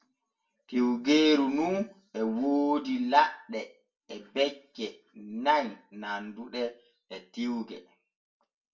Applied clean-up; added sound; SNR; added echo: none; none; none; reverberation time 0.2 s.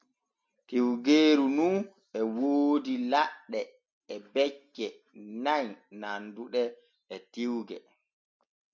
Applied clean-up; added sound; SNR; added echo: none; none; none; none.